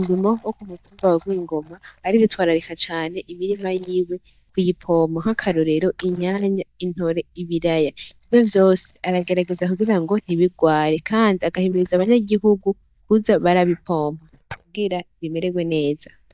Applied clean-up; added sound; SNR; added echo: neural mask model DeepFilterNet 3.